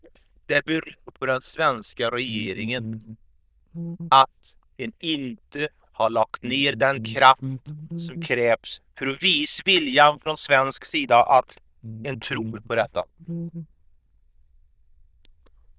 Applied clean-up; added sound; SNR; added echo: neural diffusion model UNIVERSE++.